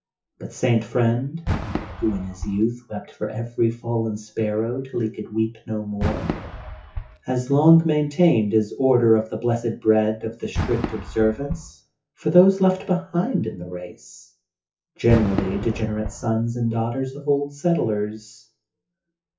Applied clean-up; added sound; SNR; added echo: classical method WPE with log-MMSE.